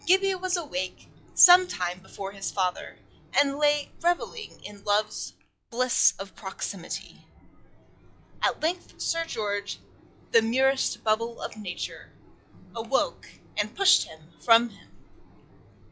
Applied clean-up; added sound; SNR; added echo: classical method log-MMSE.